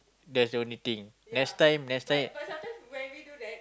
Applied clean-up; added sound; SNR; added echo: none; none; none; none.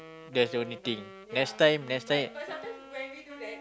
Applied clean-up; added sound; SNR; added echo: none; Wind instrument, woodwind instrument; 17 dB; none.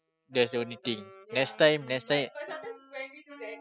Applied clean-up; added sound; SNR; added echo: classical method spectral subtraction.